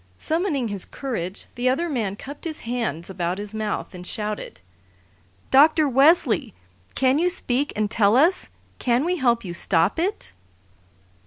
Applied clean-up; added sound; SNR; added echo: none; none; none; none.